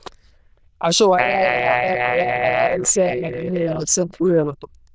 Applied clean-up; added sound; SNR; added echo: neural diffusion model UNIVERSE++.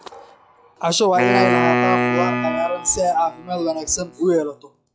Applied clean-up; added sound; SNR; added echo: classical method log-MMSE.